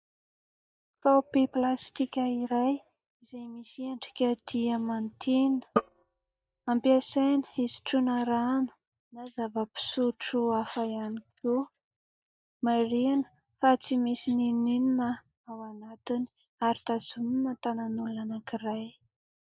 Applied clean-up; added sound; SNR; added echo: neural mask model DeepFilterNet 3.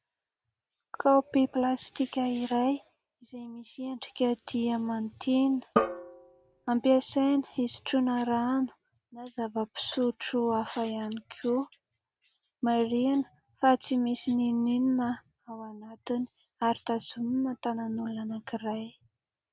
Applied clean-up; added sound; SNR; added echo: none; Drum; 4 dB; none.